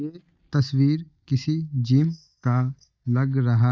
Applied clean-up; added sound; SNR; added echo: neural mask model DeepFilterNet 3.